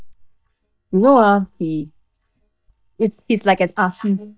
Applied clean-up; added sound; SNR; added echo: neural mask model DeepFilterNet 3.